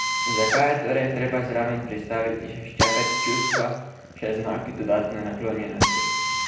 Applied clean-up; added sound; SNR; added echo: none; Drill; 1 dB; reverberation time 0.8 s.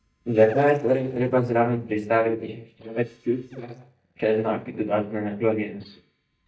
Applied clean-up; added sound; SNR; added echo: neural mask model DeepFilterNet 3.